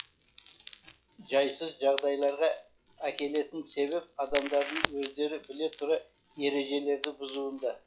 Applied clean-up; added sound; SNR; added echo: classical method log-MMSE.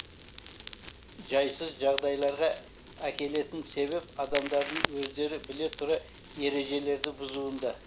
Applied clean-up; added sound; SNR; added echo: none; Crackle; 7 dB; none.